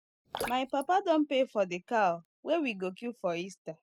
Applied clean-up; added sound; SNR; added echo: none; Drip; 13 dB; none.